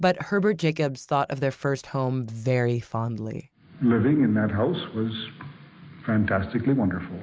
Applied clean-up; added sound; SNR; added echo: none; none; none; none.